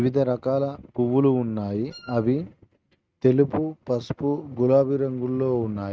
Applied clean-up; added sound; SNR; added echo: neural mask model RNNoise.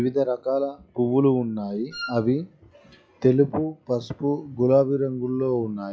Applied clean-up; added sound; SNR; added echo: classical method log-MMSE.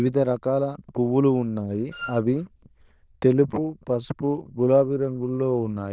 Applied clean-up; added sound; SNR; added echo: neural diffusion model UNIVERSE++.